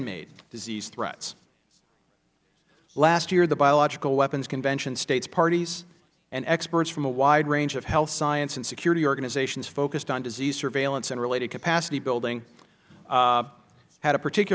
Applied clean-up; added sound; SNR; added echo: none; none; none; none.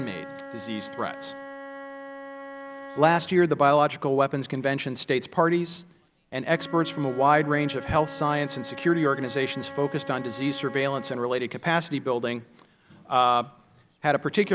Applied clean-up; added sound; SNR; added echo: none; Wind instrument, woodwind instrument; 16 dB; none.